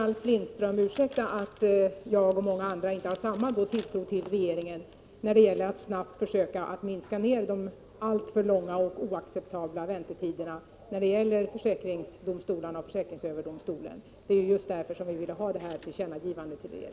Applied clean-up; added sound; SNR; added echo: none; none; none; none.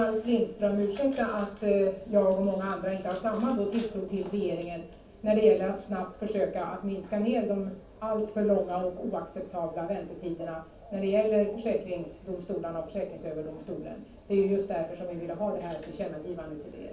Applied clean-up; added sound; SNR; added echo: none; none; none; reverberation time 0.3 s.